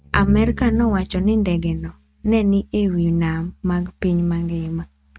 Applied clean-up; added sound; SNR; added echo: neural mask model RNNoise.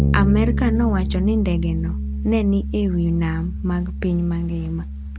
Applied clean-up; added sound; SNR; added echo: none; Bass guitar; 2 dB; none.